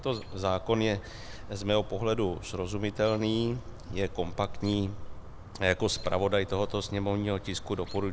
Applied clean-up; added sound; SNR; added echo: none; Chirp, tweet; 10 dB; none.